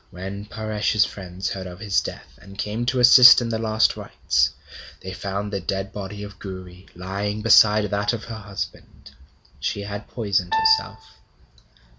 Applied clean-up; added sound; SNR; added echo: none; Piano; 4 dB; none.